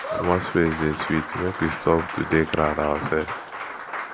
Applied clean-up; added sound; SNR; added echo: none; Applause; 7 dB; none.